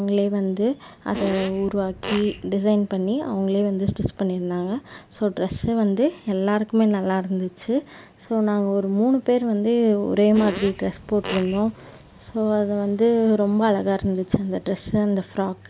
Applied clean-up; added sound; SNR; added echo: none; Fart; 11 dB; none.